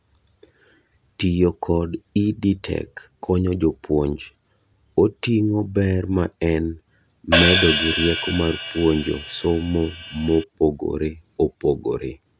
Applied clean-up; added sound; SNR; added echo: none; Hi-hat; 2 dB; none.